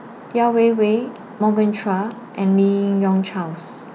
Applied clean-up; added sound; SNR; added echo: none; none; none; none.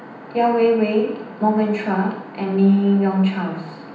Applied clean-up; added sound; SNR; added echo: none; none; none; reverberation time 0.9 s.